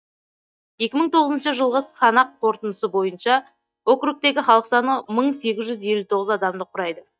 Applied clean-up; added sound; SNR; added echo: neural mask model DeepFilterNet 3.